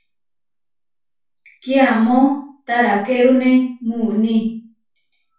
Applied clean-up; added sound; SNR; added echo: none; none; none; reverberation time 0.3 s.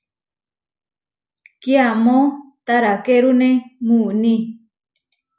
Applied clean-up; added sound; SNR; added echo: none; none; none; none.